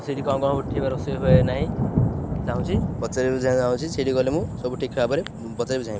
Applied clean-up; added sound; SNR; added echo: none; Thunder; 1 dB; none.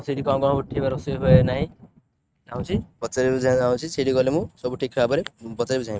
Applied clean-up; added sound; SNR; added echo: neural mask model RNNoise.